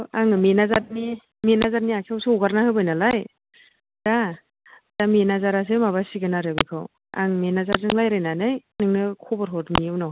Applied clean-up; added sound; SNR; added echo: none; none; none; none.